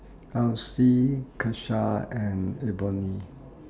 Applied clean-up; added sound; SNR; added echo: none; none; none; none.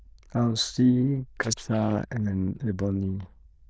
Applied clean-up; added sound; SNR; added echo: neural diffusion model UNIVERSE++.